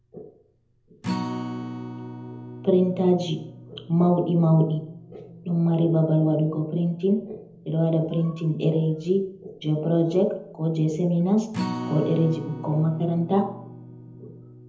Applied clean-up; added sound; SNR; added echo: none; Acoustic guitar; 13 dB; reverberation time 0.8 s.